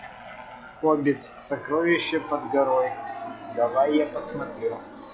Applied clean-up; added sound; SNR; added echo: classical method log-MMSE.